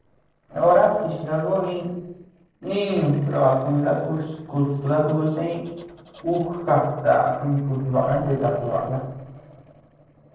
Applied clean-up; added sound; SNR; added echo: neural separator model SepFormer DNS4.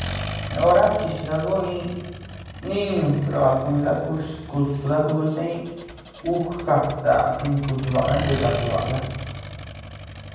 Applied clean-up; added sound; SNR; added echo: none; Accelerating, revving, vroom; 11 dB; reverberation time 1.2 s.